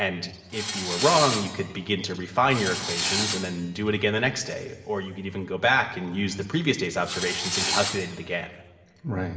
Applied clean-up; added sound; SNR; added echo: none; Tools; 3 dB; reverberation time 2.2 s.